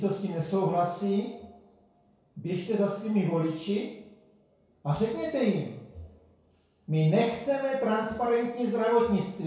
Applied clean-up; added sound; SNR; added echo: none; none; none; reverberation time 0.6 s.